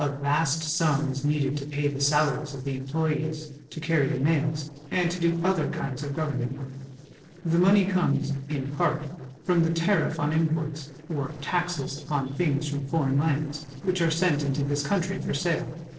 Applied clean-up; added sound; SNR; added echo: neural separator model SepFormer DNS4.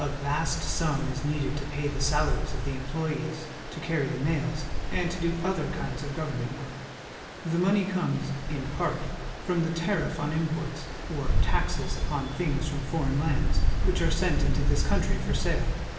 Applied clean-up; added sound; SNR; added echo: none; Stream; -1 dB; reverberation time 1.2 s.